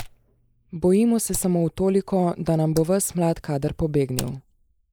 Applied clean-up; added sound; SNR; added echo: neural mask model Resemble Enhance denoiser.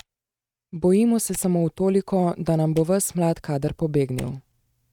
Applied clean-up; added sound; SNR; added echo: neural mask model RNNoise.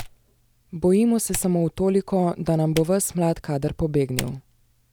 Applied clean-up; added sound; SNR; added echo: none; Typing; 17 dB; none.